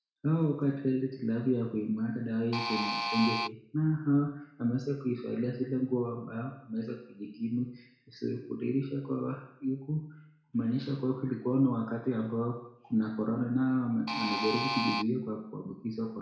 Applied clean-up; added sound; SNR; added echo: none; Alarm; 1 dB; reverberation time 0.6 s.